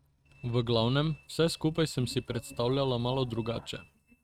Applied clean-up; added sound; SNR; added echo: neural mask model RNNoise.